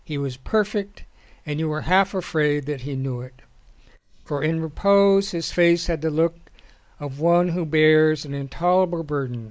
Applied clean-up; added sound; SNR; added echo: neural mask model Resemble Enhance denoiser.